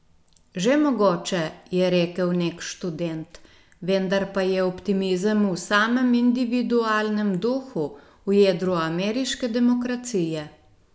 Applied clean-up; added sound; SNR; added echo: none; none; none; none.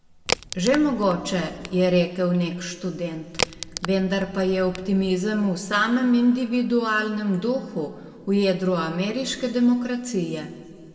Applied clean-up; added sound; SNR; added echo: none; Crack; 10 dB; reverberation time 1.5 s.